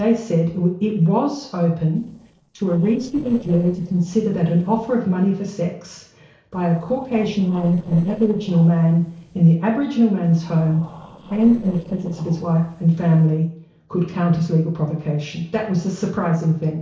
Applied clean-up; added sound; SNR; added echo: neural separator model SepFormer DNS4.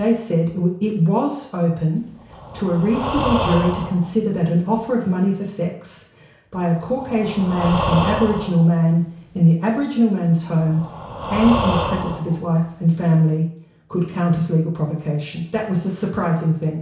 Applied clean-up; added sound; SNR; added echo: none; Breathing; 7 dB; reverberation time 0.6 s.